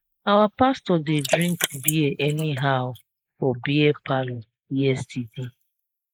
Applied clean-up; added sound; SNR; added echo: neural mask model Resemble Enhance denoiser.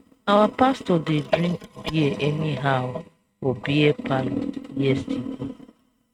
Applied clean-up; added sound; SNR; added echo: neural mask model RNNoise.